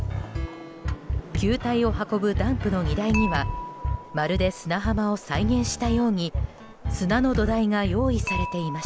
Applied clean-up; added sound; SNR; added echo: none; Dishes, pots, and pans / Chink, clink; 15 dB; none.